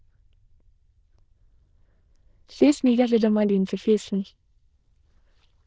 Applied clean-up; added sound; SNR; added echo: neural diffusion model UNIVERSE++.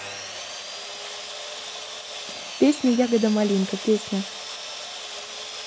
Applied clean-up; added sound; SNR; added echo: none; Sawing; 9 dB; none.